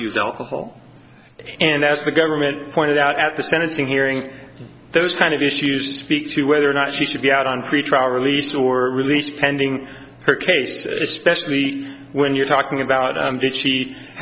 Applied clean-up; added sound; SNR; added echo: none; Keys jangling; 7 dB; none.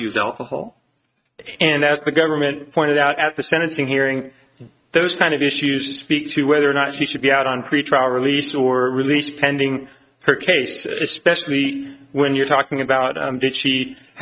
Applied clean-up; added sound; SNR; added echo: neural mask model RNNoise.